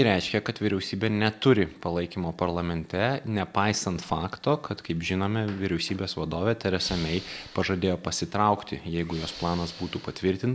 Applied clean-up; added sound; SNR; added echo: none; Hiss / Breathing; 16 dB; none.